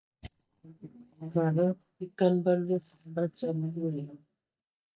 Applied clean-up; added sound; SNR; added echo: neural mask model DeepFilterNet 3.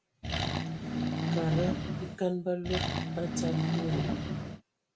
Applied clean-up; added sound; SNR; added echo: none; Accelerating, revving, vroom; -4 dB; reverberation time 0.3 s.